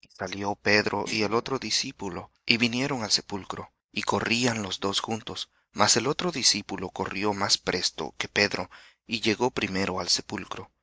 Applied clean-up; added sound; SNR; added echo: neural mask model DeepFilterNet 3.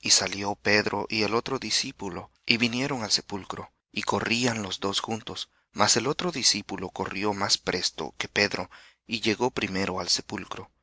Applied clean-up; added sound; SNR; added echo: none; none; none; none.